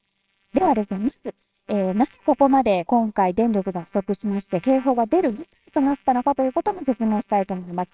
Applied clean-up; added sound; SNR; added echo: neural separator model SepFormer WHAMR!.